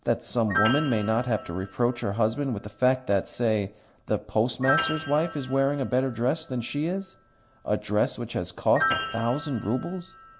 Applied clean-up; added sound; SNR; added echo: none; Piano; 9 dB; none.